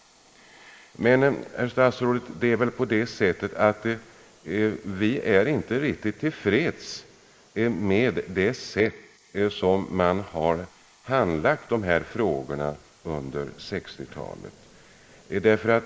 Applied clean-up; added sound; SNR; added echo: neural mask model Resemble Enhance denoiser.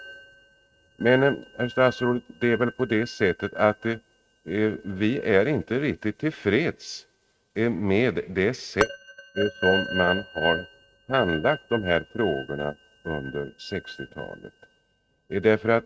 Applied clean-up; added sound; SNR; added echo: neural mask model RNNoise.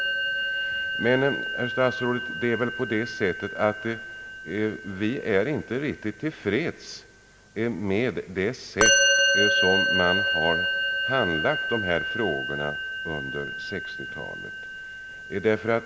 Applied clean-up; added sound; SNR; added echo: none; Musical instrument; 0 dB; none.